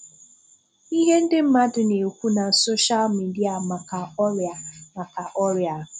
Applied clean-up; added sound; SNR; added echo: none; none; none; none.